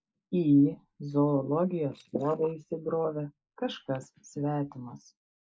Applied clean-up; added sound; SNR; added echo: neural mask model Resemble Enhance denoiser.